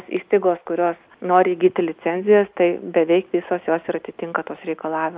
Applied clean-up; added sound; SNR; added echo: neural mask model Resemble Enhance denoiser.